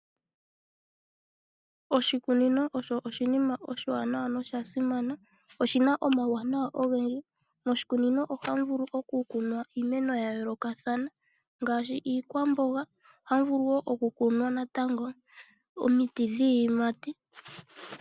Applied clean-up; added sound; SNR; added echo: none; none; none; none.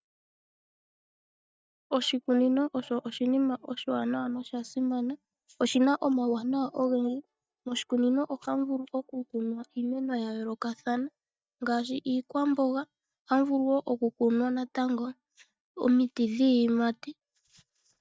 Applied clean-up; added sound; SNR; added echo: neural mask model DeepFilterNet 3.